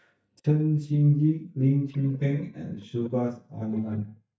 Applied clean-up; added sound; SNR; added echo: neural mask model DeepFilterNet 3.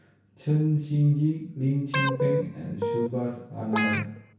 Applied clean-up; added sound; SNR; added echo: none; Guitar; 3 dB; reverberation time 0.6 s.